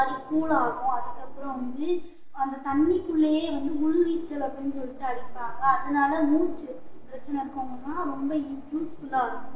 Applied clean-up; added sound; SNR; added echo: neural separator model SepFormer DNS4.